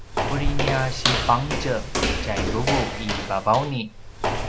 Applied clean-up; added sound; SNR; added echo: none; Walk, footsteps; -1 dB; none.